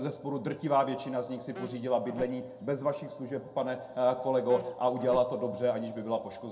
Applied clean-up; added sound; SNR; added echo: none; Insect; 18 dB; reverberation time 0.2 s.